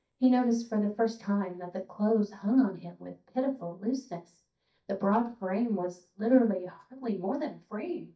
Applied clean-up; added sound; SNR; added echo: neural mask model DeepFilterNet 3.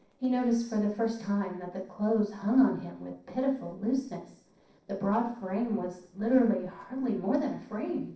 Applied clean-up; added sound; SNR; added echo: neural separator model SepFormer DNS4.